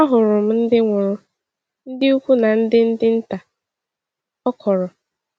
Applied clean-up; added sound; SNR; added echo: none; none; none; none.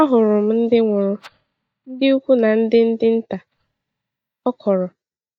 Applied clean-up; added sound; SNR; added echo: neural mask model DeepFilterNet 3.